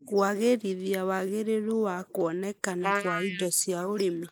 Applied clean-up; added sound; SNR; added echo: neural mask model Resemble Enhance denoiser.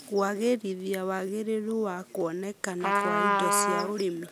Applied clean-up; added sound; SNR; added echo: none; Trumpet; -2 dB; none.